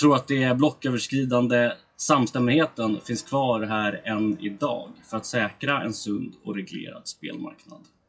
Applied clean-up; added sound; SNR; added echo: classical method WPE with log-MMSE.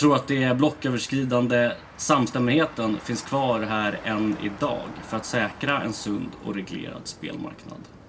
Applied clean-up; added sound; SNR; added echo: none; Motor vehicle (road); 18 dB; reverberation time 0.2 s.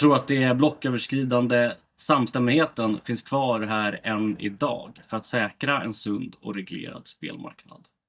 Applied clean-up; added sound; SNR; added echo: neural mask model DeepFilterNet 3.